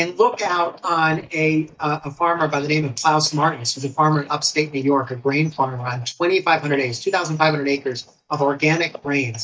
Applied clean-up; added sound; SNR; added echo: neural mask model DeepFilterNet 3.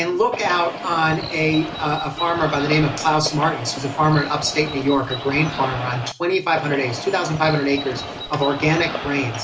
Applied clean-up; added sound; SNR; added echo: none; Bird; 9 dB; reverberation time 0.4 s.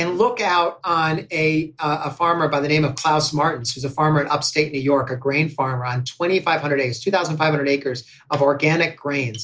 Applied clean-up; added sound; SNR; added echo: none; none; none; none.